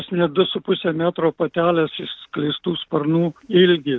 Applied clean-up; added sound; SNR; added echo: none; none; none; none.